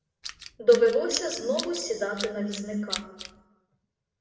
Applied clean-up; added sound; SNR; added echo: none; Tools; 11 dB; reverberation time 1.1 s.